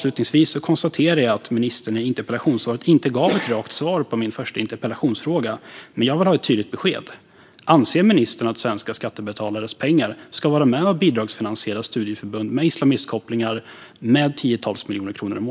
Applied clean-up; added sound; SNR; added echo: none; none; none; none.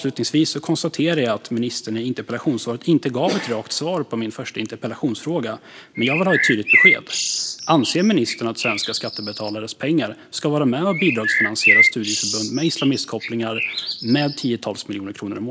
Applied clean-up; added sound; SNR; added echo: none; Bird; -1 dB; none.